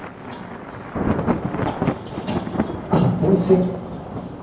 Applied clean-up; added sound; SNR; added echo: none; Thunder; 2 dB; reverberation time 0.9 s.